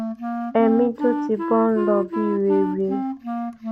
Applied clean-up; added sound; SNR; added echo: none; Wind instrument, woodwind instrument; 4 dB; none.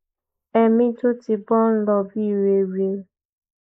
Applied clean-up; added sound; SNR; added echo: neural mask model Resemble Enhance denoiser.